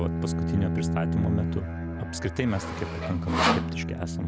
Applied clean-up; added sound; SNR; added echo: none; Bowed string instrument + Sawing; -3 dB; none.